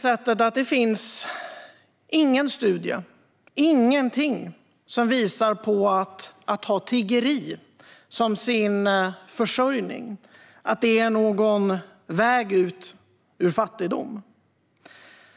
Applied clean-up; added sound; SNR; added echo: none; none; none; none.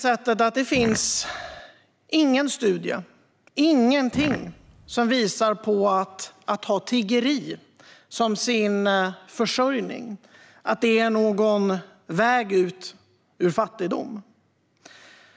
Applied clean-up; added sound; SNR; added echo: none; Fart; 11 dB; none.